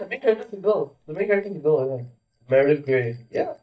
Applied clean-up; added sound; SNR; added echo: neural mask model DeepFilterNet 3.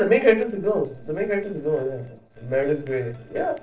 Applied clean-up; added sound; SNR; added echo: neural separator model SepFormer DNS4.